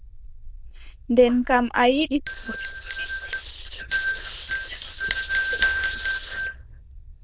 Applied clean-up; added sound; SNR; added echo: neural diffusion model UNIVERSE++.